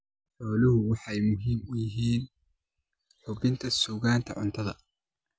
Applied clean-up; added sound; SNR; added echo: none; none; none; none.